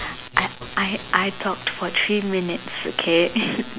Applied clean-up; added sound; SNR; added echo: none; none; none; none.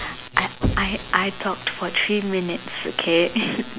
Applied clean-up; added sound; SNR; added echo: none; Knock / Wood; 8 dB; none.